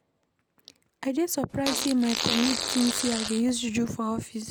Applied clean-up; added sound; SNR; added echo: none; Fart; 3 dB; none.